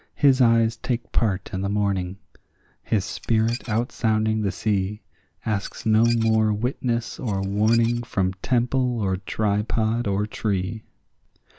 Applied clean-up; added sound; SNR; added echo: neural mask model Resemble Enhance denoiser.